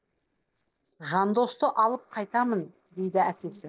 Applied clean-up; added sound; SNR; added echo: neural separator model SepFormer DNS4.